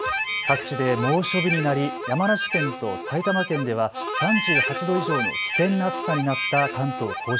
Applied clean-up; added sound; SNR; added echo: none; Harmonica; 2 dB; none.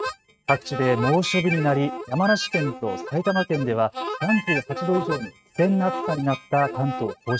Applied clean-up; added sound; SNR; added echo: neural mask model RNNoise.